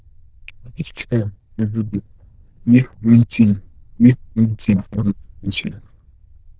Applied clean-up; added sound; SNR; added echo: neural diffusion model UNIVERSE++.